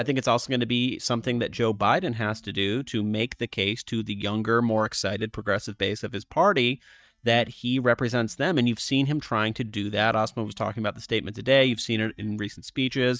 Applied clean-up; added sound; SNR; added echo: neural mask model DeepFilterNet 3.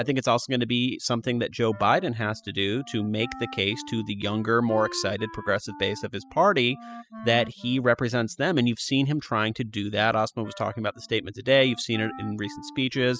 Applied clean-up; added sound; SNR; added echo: classical method spectral subtraction.